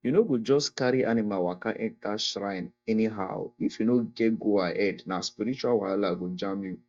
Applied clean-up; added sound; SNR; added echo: neural mask model DeepFilterNet 3.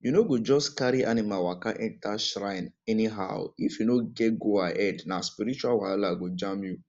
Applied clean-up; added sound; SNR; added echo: none; none; none; none.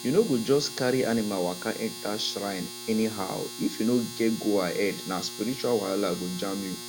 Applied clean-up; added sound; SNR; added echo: none; Domestic sounds, home sounds; 12 dB; none.